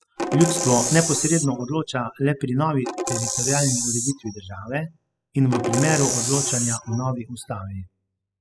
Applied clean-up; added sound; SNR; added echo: classical method spectral subtraction.